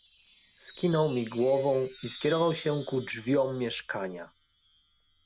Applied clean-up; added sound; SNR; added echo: none; Chime; 8 dB; none.